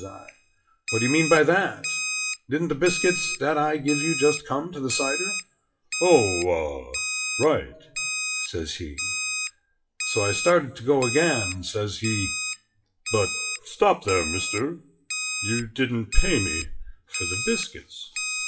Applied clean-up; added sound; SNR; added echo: classical method WPE with log-MMSE.